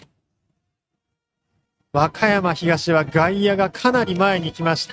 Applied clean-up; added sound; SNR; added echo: neural mask model RNNoise.